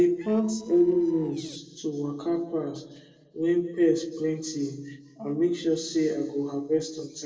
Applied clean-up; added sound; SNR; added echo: neural separator model SepFormer DNS4.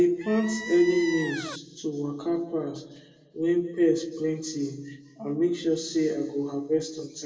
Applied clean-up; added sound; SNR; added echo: none; Squeak; 9 dB; reverberation time 1.3 s.